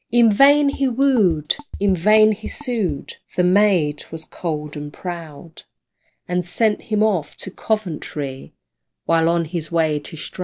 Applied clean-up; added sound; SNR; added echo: none; Drum kit; 14 dB; none.